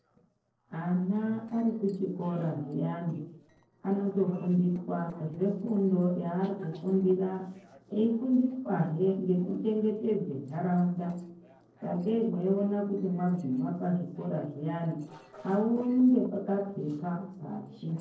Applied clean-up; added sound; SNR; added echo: neural separator model SepFormer DNS4.